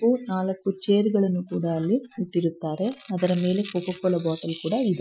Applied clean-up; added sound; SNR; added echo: classical method Wiener filter.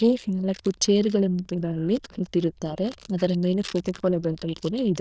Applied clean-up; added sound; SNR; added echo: neural diffusion model UNIVERSE++.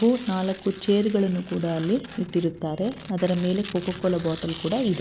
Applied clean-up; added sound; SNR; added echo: none; Tearing; 15 dB; none.